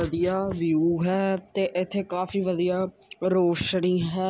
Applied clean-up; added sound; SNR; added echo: none; none; none; none.